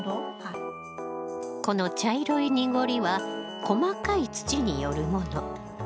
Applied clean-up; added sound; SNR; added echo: none; Wind instrument, woodwind instrument; 16 dB; none.